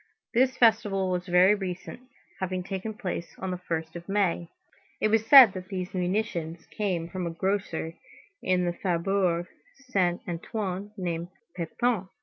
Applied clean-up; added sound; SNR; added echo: none; none; none; none.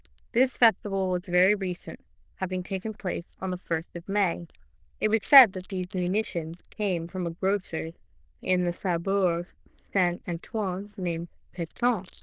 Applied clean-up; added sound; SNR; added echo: neural diffusion model UNIVERSE++.